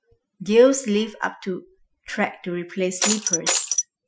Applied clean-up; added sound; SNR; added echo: classical method Wiener filter.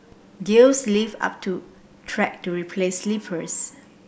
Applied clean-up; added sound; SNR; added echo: none; none; none; none.